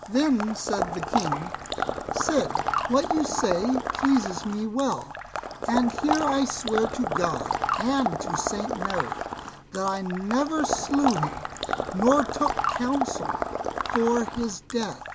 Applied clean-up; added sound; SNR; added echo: none; Water / Liquid; 2 dB; none.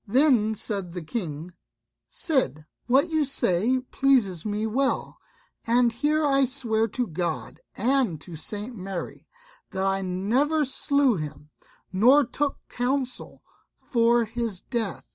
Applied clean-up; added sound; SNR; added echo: none; none; none; none.